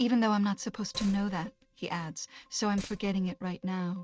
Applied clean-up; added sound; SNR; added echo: neural mask model RNNoise.